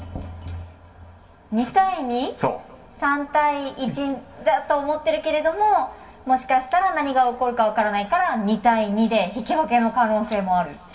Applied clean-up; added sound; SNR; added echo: none; none; none; reverberation time 2.0 s.